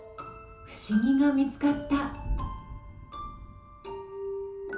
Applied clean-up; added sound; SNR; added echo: none; Thunder / Rain; 11 dB; reverberation time 0.7 s.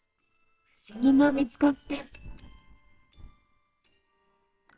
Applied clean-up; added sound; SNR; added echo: neural separator model SepFormer WHAMR!.